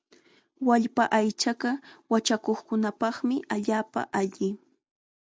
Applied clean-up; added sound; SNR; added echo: none; none; none; none.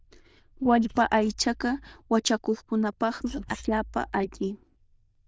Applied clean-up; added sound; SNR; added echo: neural diffusion model UNIVERSE++.